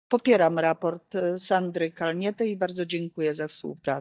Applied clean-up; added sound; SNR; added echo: neural mask model DeepFilterNet 3.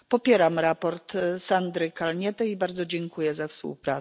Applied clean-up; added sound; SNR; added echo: none; none; none; none.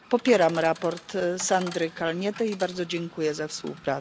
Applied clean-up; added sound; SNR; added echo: none; Coin (dropping) / Chatter; 19 dB; none.